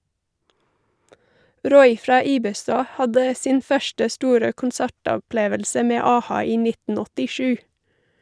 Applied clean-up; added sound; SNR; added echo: none; none; none; none.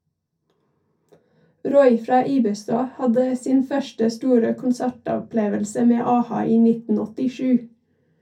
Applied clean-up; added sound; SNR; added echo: none; none; none; reverberation time 0.2 s.